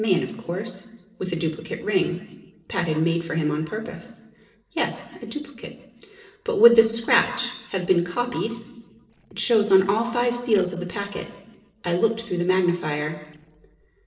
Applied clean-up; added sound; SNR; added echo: neural separator model SepFormer DNS4.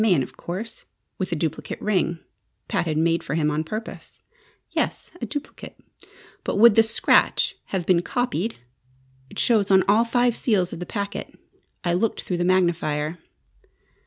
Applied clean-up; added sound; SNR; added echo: none; none; none; none.